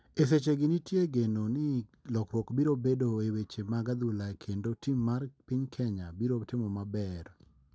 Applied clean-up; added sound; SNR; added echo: none; none; none; none.